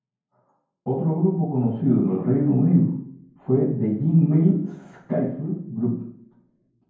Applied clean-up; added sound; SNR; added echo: none; none; none; reverberation time 0.9 s.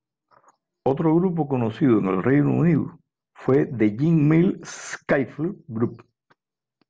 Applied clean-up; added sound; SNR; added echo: none; none; none; none.